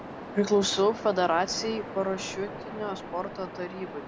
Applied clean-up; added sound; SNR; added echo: none; Waves, surf; 11 dB; none.